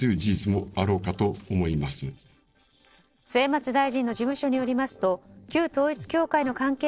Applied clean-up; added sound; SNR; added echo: neural separator model SepFormer DNS4.